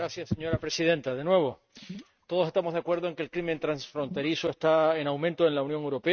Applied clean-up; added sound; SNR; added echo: neural mask model RNNoise.